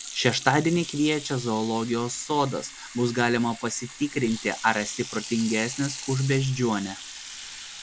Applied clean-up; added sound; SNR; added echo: none; Sink (filling or washing) / Water tap, faucet; 13 dB; none.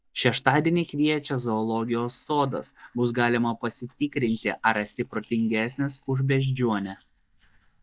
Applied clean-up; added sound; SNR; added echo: neural mask model DeepFilterNet 3.